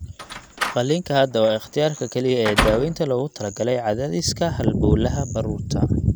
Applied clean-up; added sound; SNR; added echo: none; Slam; 7 dB; none.